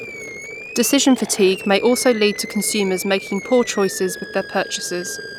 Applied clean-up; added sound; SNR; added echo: none; Animal + Boiling; 13 dB; none.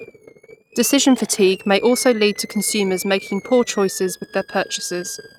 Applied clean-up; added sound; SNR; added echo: neural mask model RNNoise.